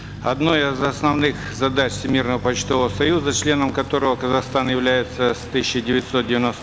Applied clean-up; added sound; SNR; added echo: none; Truck; 12 dB; none.